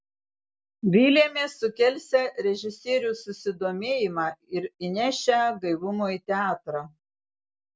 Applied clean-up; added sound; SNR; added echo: none; none; none; none.